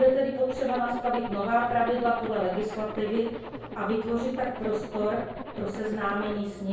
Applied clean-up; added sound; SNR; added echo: none; Zipper (clothing); 12 dB; reverberation time 0.6 s.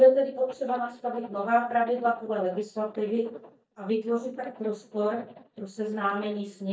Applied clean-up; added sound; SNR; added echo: neural mask model DeepFilterNet 3.